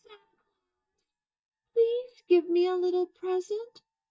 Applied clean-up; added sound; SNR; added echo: neural mask model DeepFilterNet 3.